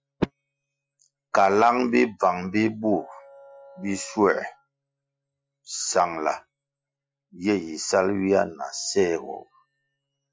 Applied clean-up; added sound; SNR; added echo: classical method Wiener filter.